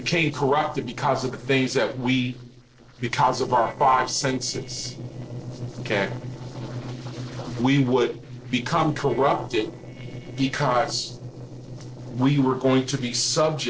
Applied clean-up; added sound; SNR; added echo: neural separator model SepFormer DNS4.